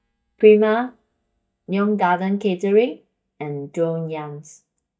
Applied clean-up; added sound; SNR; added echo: neural mask model DeepFilterNet 3.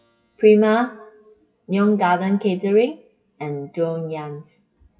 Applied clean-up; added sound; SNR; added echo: classical method WPE with log-MMSE.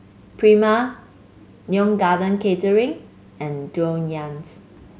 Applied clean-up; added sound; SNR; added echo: none; none; none; none.